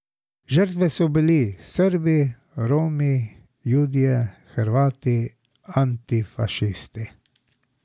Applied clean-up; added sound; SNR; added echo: none; none; none; none.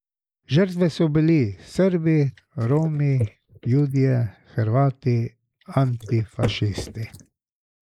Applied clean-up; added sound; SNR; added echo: neural mask model Resemble Enhance denoiser.